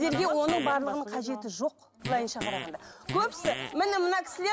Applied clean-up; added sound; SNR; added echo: none; Fart; 9 dB; none.